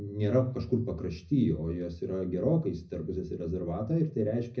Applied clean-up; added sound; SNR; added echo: none; none; none; reverberation time 0.4 s.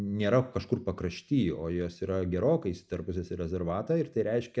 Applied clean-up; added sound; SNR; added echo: none; none; none; none.